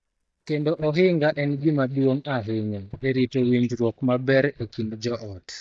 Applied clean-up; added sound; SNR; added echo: neural mask model DeepFilterNet 3.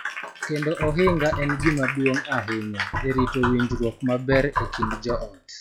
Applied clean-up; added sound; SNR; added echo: classical method log-MMSE.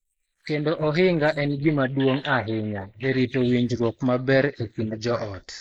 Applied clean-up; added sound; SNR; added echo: neural mask model Resemble Enhance denoiser.